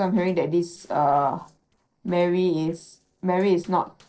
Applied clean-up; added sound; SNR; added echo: neural separator model SepFormer DNS4.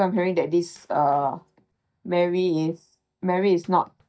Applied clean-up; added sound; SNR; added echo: neural mask model DeepFilterNet 3.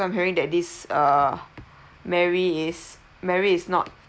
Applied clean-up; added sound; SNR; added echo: none; none; none; none.